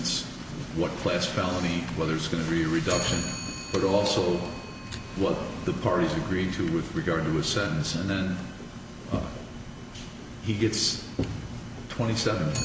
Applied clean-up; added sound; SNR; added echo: none; Clock; 15 dB; none.